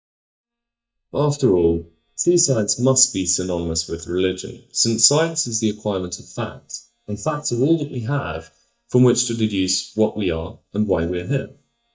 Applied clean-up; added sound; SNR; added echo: neural mask model DeepFilterNet 3.